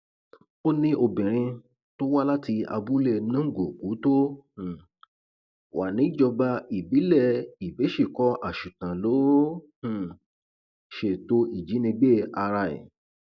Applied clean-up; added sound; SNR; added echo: none; none; none; none.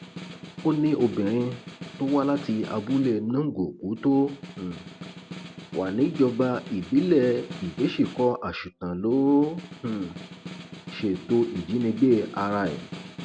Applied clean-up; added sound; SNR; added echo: none; Snare drum; 15 dB; none.